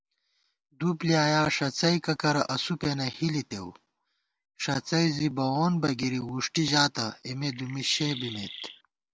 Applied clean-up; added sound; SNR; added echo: none; Chirp, tweet; 13 dB; none.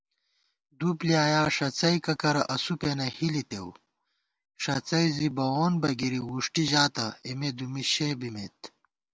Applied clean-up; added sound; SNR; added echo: none; none; none; none.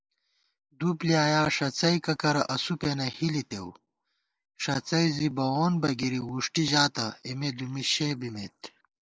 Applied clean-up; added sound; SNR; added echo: neural mask model Resemble Enhance denoiser.